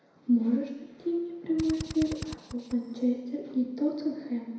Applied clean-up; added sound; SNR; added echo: none; Drill; 11 dB; reverberation time 1.0 s.